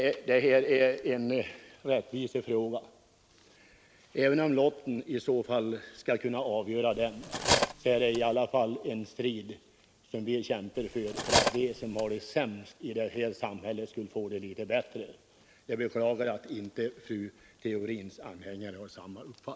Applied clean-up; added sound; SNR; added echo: none; Cutlery, silverware; 0 dB; none.